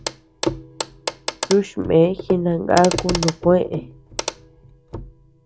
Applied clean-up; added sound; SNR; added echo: none; Clock; 7 dB; none.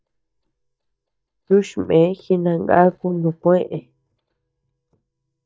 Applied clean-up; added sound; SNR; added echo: neural mask model DeepFilterNet 3.